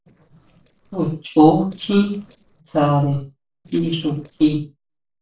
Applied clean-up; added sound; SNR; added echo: neural separator model SepFormer DNS4.